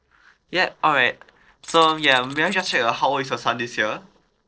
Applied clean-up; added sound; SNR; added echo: neural separator model SepFormer DNS4.